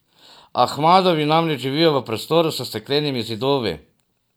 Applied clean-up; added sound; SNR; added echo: none; none; none; none.